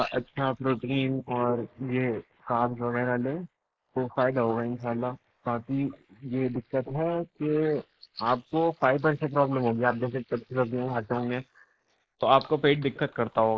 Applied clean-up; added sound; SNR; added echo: neural mask model Resemble Enhance denoiser.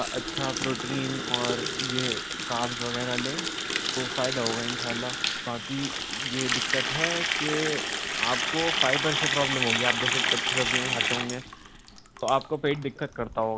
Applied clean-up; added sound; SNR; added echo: none; Water tap, faucet; -2 dB; none.